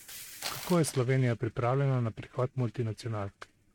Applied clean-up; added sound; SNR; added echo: neural mask model RNNoise.